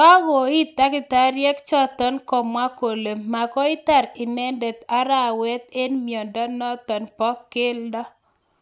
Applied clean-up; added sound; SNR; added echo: none; none; none; none.